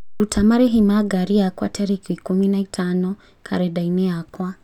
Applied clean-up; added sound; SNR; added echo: none; none; none; none.